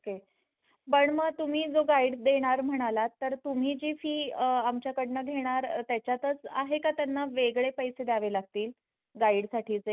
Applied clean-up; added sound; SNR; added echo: none; none; none; none.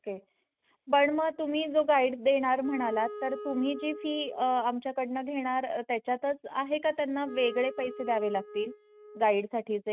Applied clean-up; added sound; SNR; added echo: neural mask model RNNoise.